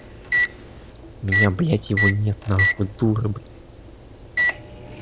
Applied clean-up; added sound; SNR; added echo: none; Microwave oven; 1 dB; none.